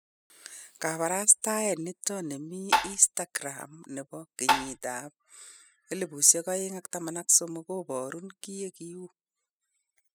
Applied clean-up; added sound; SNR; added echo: classical method spectral subtraction.